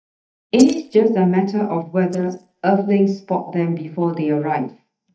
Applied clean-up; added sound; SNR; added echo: neural mask model DeepFilterNet 3.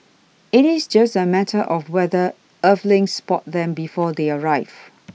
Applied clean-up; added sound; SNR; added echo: none; none; none; none.